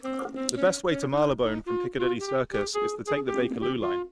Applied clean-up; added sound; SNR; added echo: neural mask model RNNoise.